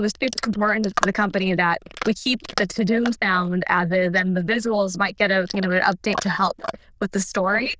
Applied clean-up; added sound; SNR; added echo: neural diffusion model UNIVERSE++.